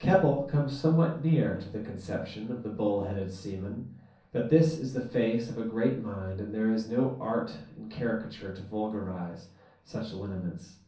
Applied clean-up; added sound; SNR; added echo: none; none; none; reverberation time 0.6 s.